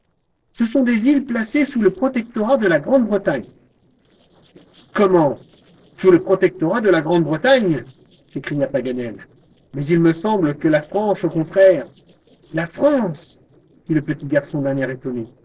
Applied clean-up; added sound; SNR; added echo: neural separator model SepFormer DNS4.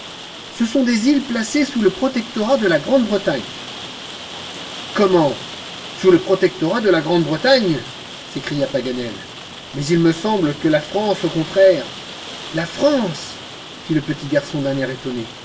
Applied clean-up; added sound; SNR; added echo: none; Rain; 14 dB; reverberation time 0.4 s.